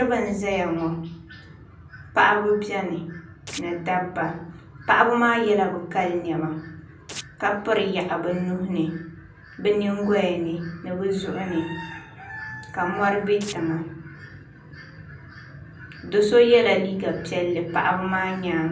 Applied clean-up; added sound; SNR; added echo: none; Domestic sounds, home sounds; 17 dB; reverberation time 0.6 s.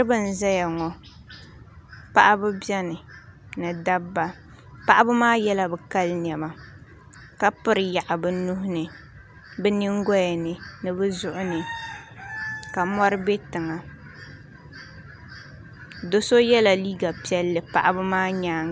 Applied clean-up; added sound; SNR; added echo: none; none; none; none.